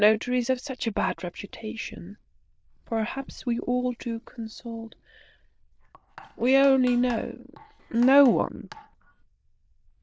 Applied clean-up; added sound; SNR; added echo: neural diffusion model UNIVERSE++.